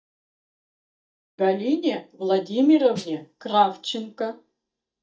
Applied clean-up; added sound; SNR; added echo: neural mask model DeepFilterNet 3.